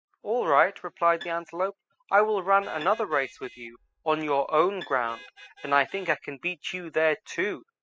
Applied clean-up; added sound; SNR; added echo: classical method spectral subtraction.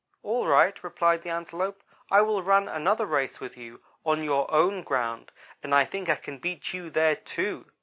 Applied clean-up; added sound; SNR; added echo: none; none; none; none.